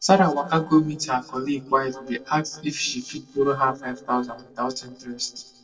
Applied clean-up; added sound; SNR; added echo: neural separator model SepFormer DNS4.